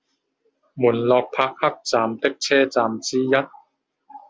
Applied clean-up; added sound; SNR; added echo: none; none; none; none.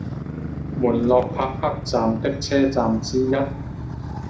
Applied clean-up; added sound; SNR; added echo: none; Motorcycle; 7 dB; reverberation time 0.4 s.